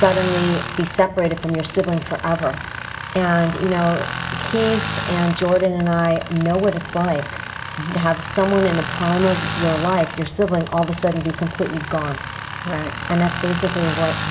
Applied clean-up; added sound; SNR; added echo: none; Tools; 7 dB; reverberation time 2.8 s.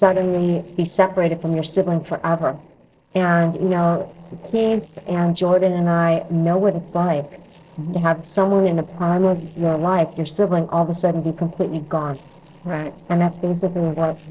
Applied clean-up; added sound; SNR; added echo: neural separator model SepFormer DNS4.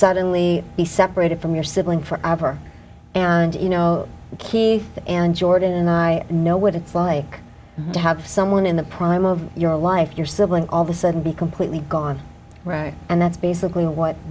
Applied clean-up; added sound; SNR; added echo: none; none; none; none.